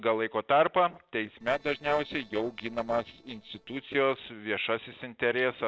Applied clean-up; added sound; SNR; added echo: neural separator model SepFormer DNS4.